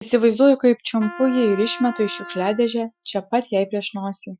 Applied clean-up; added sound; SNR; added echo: classical method Wiener filter.